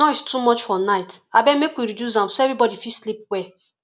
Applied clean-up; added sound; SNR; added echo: none; none; none; none.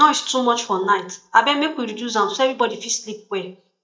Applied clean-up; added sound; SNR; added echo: neural mask model DeepFilterNet 3.